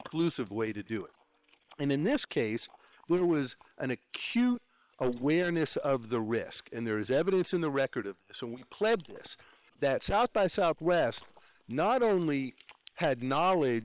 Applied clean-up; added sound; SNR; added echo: neural separator model SepFormer WHAM!.